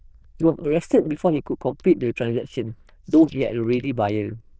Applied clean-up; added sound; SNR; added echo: neural diffusion model UNIVERSE++.